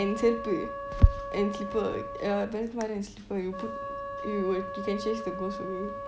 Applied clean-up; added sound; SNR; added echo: none; Wind instrument, woodwind instrument; 8 dB; none.